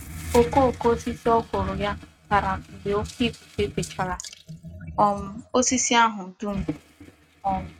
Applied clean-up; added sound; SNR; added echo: neural mask model RNNoise.